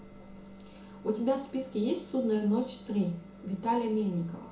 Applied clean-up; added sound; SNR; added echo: none; none; none; reverberation time 0.5 s.